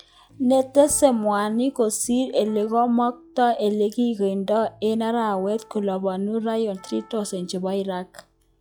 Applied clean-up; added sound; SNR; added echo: classical method log-MMSE.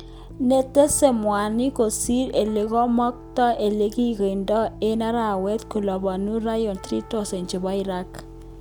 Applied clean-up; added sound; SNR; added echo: none; Piano; 17 dB; none.